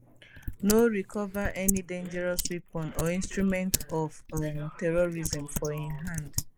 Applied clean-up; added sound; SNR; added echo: neural mask model Resemble Enhance denoiser.